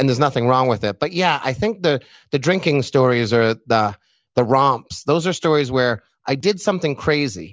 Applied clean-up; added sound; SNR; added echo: none; none; none; none.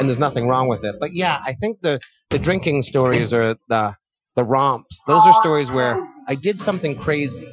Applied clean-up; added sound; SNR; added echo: classical method Wiener filter.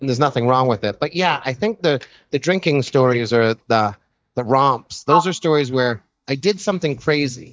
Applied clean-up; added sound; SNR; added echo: neural mask model DeepFilterNet 3.